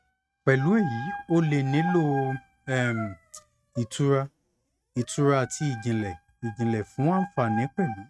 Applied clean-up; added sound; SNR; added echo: neural mask model RNNoise.